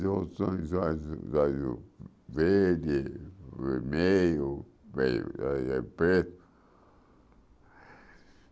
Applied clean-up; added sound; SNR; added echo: none; none; none; none.